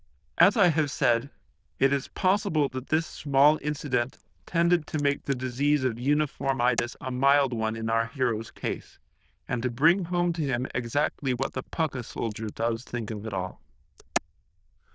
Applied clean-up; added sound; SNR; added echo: neural diffusion model UNIVERSE++.